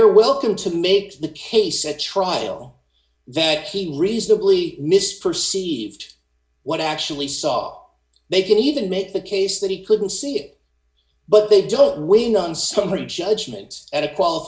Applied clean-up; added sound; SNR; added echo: none; none; none; reverberation time 0.2 s.